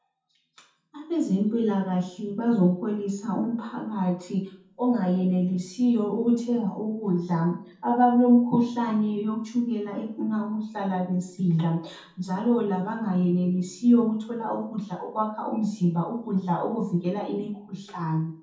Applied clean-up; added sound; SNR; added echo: none; none; none; reverberation time 0.6 s.